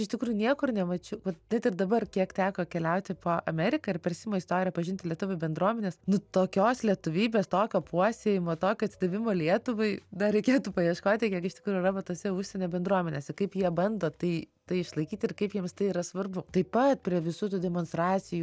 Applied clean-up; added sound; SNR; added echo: none; none; none; none.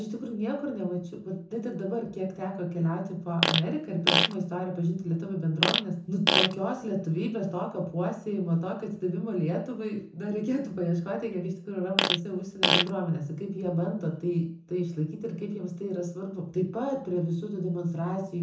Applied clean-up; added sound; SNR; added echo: none; Fart; -3 dB; reverberation time 0.6 s.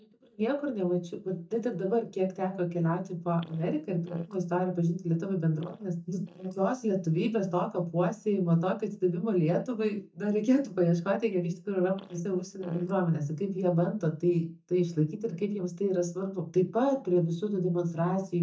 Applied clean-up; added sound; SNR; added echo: neural mask model DeepFilterNet 3.